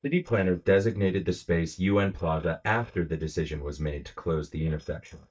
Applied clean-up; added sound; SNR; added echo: neural mask model DeepFilterNet 3.